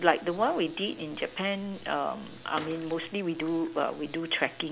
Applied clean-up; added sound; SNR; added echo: none; Bathtub (filling or washing) / Water / Splash, splatter; 17 dB; none.